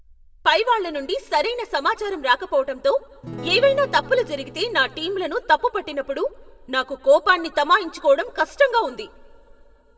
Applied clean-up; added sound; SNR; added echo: none; Acoustic guitar / Strum; 15 dB; reverberation time 0.3 s.